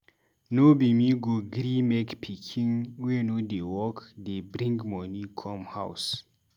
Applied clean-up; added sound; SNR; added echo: none; none; none; none.